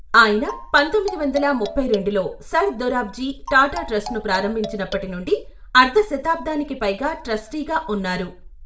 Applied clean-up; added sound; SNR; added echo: none; Marimba, xylophone; 14 dB; reverberation time 0.4 s.